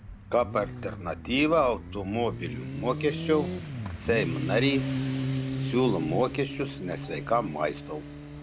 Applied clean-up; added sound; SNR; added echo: none; Motorcycle; 5 dB; none.